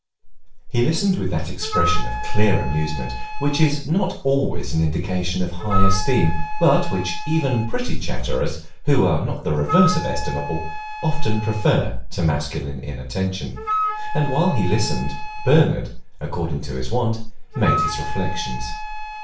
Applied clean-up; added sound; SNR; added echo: none; Wind instrument, woodwind instrument; 11 dB; reverberation time 0.4 s.